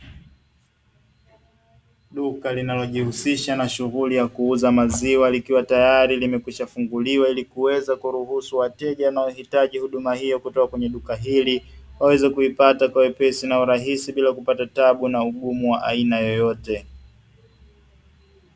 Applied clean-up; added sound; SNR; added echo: none; none; none; none.